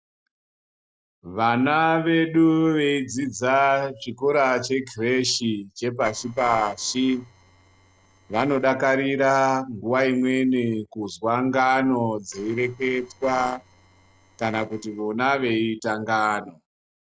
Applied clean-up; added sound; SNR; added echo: neural separator model SepFormer DNS4.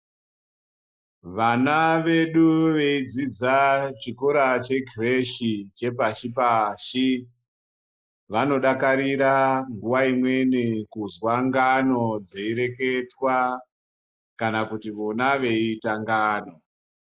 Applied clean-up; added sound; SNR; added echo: neural mask model Resemble Enhance denoiser.